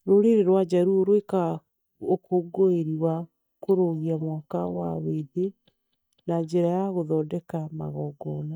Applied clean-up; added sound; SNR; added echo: neural mask model DeepFilterNet 3.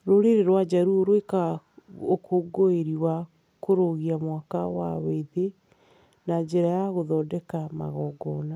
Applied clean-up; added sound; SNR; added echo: none; none; none; none.